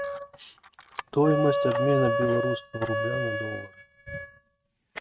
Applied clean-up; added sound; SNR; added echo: neural mask model RNNoise.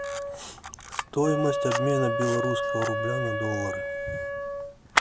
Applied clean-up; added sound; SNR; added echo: none; Camera + Wind instrument, woodwind instrument; -1 dB; none.